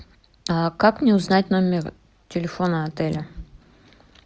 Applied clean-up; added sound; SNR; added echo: none; Whoosh, swoosh, swish; 19 dB; none.